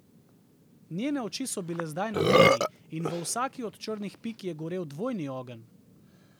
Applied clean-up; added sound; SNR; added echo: none; Burping, eructation; -4 dB; none.